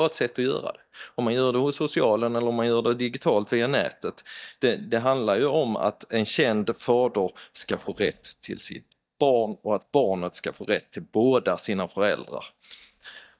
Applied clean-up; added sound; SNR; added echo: neural mask model DeepFilterNet 3.